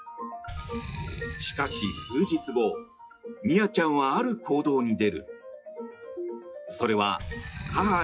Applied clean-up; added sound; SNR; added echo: classical method WPE with log-MMSE.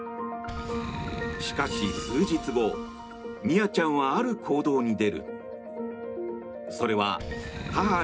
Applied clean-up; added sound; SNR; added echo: none; Boom; 13 dB; reverberation time 0.3 s.